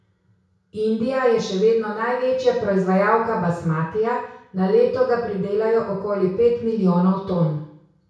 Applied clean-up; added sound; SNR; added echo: none; none; none; reverberation time 0.6 s.